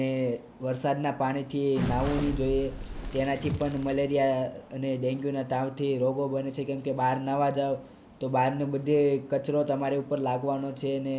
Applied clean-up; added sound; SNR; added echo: none; Crackle; 7 dB; none.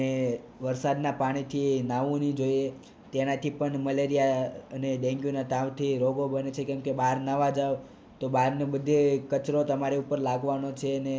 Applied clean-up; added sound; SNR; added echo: none; none; none; none.